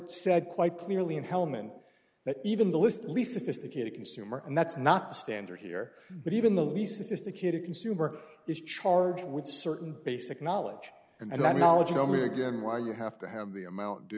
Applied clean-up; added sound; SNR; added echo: none; none; none; none.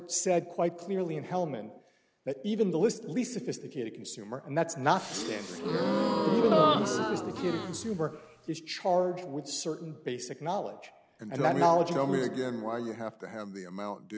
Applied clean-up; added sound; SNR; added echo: none; Gasp; -2 dB; none.